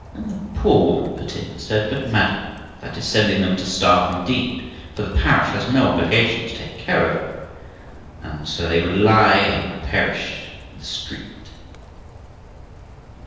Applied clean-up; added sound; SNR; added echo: none; Rain; 17 dB; reverberation time 1.2 s.